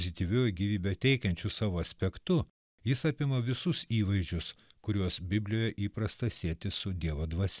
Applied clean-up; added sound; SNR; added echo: none; none; none; none.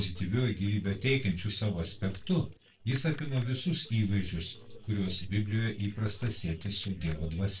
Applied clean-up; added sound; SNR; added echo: neural separator model SepFormer DNS4.